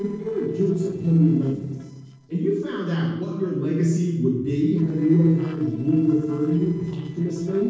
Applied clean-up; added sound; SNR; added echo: neural separator model SepFormer DNS4.